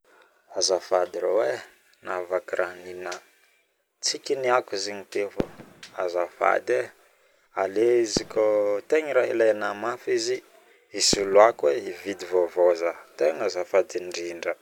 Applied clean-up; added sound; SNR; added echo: none; Fireworks; 15 dB; none.